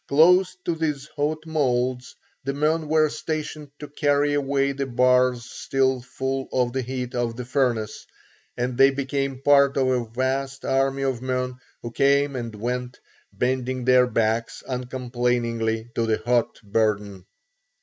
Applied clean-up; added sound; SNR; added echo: none; none; none; none.